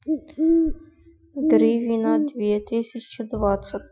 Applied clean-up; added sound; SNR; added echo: classical method Wiener filter.